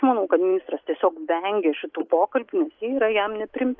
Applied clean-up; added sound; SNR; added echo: neural mask model Resemble Enhance denoiser.